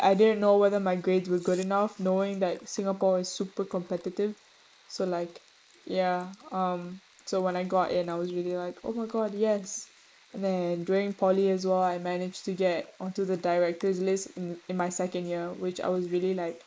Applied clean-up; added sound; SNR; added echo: neural mask model Resemble Enhance denoiser.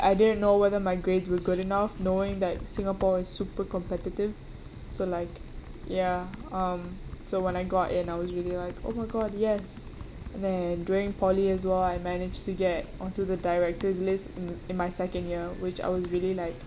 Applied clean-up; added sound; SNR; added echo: none; Computer keyboard; 17 dB; none.